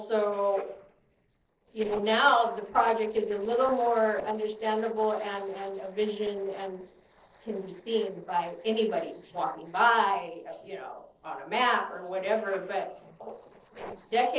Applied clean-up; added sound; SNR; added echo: neural separator model SepFormer DNS4.